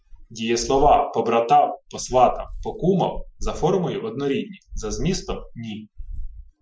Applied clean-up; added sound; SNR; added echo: classical method Wiener filter.